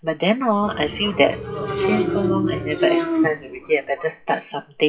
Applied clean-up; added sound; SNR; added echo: classical method WPE with log-MMSE.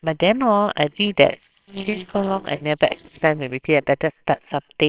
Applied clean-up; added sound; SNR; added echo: neural separator model SepFormer WHAMR!.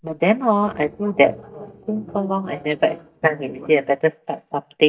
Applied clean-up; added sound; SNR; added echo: neural mask model DeepFilterNet 3.